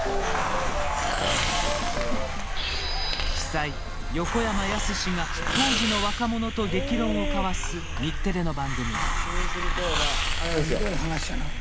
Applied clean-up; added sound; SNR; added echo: none; Hiss; -2 dB; none.